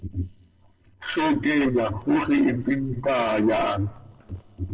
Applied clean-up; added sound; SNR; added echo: neural separator model SepFormer DNS4.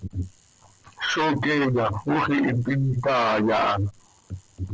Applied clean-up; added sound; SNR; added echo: none; none; none; none.